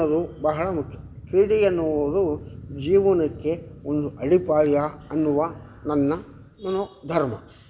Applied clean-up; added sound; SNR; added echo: none; none; none; none.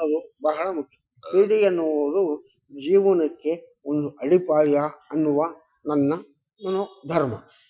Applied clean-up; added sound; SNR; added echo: classical method Wiener filter.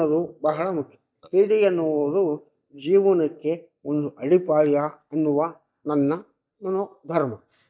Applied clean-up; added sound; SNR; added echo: neural mask model DeepFilterNet 3.